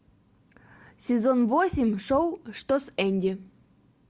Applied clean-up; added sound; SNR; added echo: none; none; none; none.